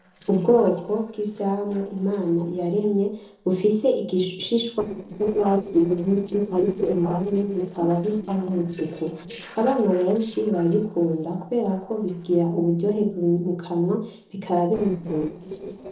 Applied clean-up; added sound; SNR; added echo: neural separator model SepFormer DNS4.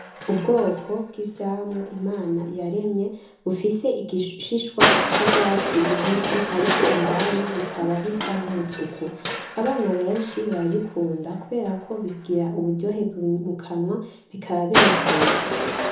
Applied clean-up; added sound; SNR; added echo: none; Crushing; 1 dB; reverberation time 0.6 s.